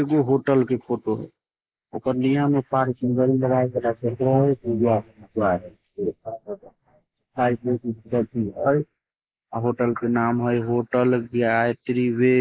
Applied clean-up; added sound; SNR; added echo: neural mask model Resemble Enhance denoiser.